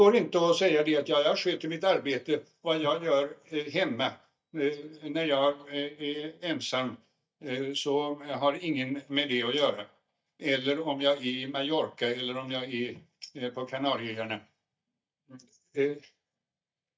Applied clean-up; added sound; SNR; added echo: neural mask model DeepFilterNet 3.